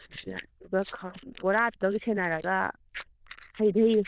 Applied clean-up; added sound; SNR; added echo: neural diffusion model UNIVERSE++.